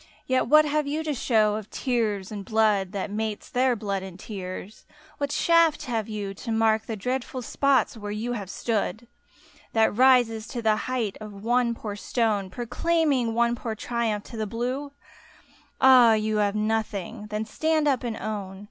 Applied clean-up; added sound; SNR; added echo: none; none; none; none.